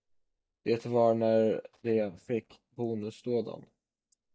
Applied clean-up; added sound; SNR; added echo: neural mask model DeepFilterNet 3.